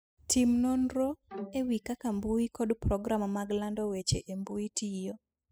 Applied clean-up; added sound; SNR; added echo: classical method spectral subtraction.